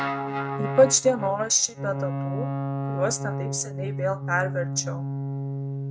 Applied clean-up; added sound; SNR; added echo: neural mask model RNNoise.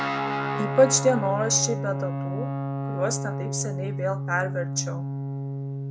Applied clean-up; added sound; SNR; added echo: none; Guitar; 2 dB; none.